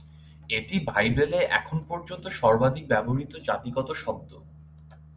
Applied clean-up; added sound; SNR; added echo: none; none; none; none.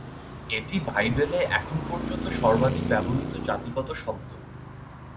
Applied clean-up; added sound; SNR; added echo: none; Traffic noise, roadway noise; 5 dB; none.